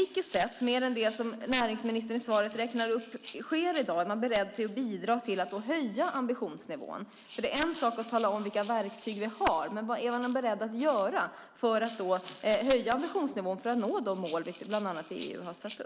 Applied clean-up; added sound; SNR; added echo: none; Rattle (instrument); 5 dB; none.